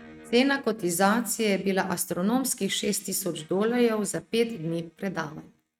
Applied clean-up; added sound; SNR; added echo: neural mask model RNNoise.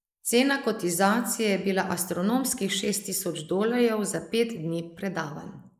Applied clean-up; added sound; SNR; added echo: neural mask model Resemble Enhance denoiser.